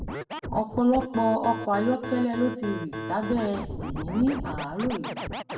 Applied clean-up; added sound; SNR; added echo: none; Scratching (performance technique); 7 dB; reverberation time 0.6 s.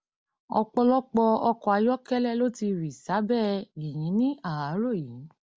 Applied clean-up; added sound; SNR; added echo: none; none; none; none.